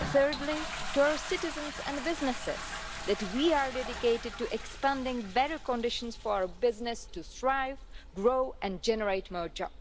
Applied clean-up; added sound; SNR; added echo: none; Toilet flush; 9 dB; none.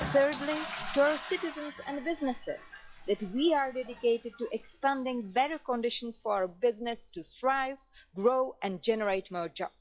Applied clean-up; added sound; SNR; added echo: classical method log-MMSE.